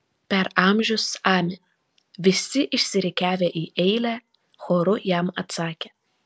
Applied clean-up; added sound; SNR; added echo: none; none; none; none.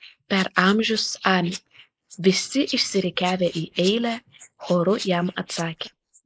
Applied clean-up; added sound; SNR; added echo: neural mask model Resemble Enhance denoiser.